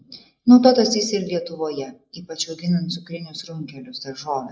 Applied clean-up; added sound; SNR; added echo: neural mask model Resemble Enhance denoiser.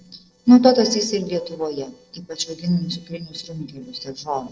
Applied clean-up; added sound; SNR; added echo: neural separator model SepFormer DNS4.